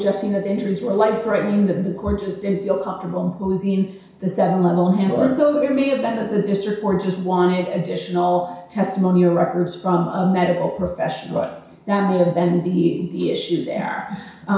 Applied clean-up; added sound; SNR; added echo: none; none; none; reverberation time 0.6 s.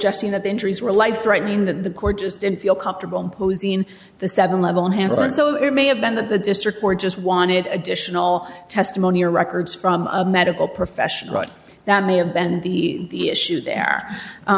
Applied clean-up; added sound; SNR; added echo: none; none; none; none.